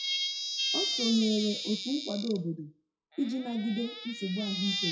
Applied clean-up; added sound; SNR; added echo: classical method WPE with log-MMSE.